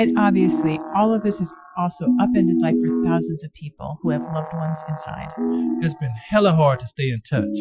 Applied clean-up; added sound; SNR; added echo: classical method Wiener filter.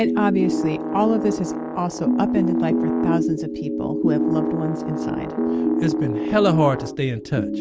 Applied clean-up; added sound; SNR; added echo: none; Brass instrument; 16 dB; none.